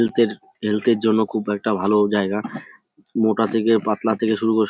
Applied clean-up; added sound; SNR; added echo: none; none; none; none.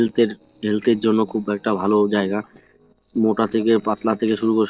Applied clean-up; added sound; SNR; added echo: neural separator model SepFormer DNS4.